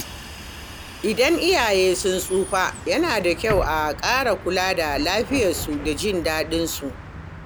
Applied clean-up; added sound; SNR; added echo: none; Bus; 11 dB; none.